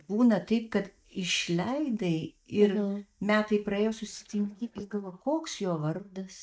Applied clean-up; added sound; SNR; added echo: neural mask model DeepFilterNet 3.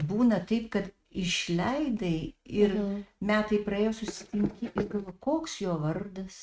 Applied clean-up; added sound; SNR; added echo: neural mask model RNNoise.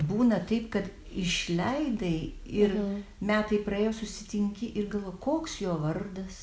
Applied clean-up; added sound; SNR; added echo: none; none; none; none.